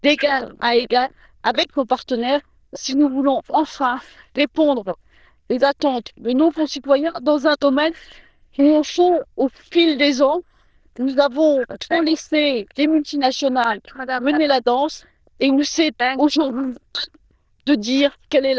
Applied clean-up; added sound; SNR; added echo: neural diffusion model UNIVERSE++.